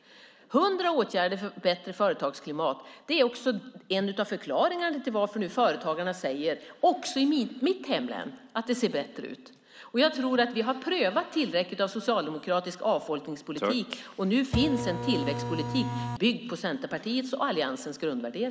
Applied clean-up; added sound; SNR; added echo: none; Printer; 3 dB; none.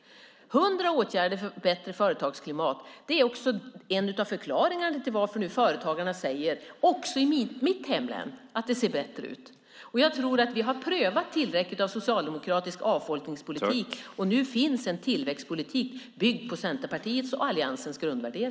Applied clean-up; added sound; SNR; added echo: none; none; none; none.